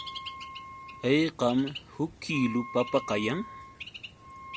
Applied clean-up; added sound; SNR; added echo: none; Bird + Wind instrument, woodwind instrument; 12 dB; none.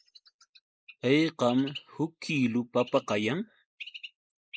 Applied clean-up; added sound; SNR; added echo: neural mask model Resemble Enhance denoiser.